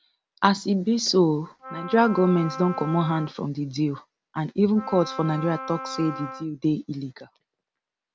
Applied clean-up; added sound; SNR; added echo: none; Wind instrument, woodwind instrument; 11 dB; none.